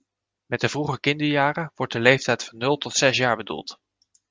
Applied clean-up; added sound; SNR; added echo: none; none; none; none.